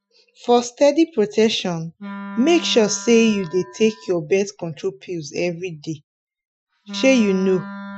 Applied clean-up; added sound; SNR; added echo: classical method Wiener filter.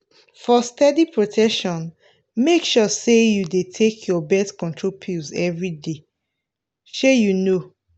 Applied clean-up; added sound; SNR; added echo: none; none; none; none.